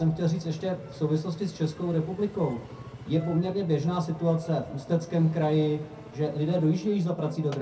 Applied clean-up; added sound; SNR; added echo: none; Engine; 17 dB; reverberation time 0.3 s.